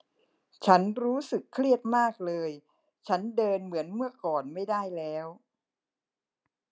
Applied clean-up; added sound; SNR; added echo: none; none; none; none.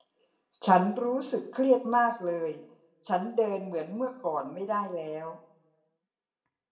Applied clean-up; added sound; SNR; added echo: none; none; none; reverberation time 0.6 s.